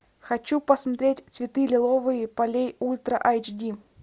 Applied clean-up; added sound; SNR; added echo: none; none; none; none.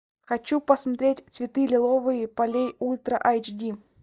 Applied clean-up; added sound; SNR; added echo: neural mask model DeepFilterNet 3.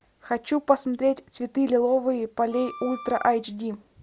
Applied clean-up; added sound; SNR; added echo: none; Wind instrument, woodwind instrument; 17 dB; none.